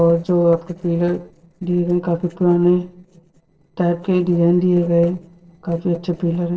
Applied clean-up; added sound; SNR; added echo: neural separator model SepFormer DNS4.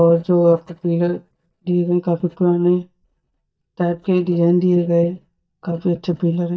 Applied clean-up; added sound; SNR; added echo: neural mask model DeepFilterNet 3.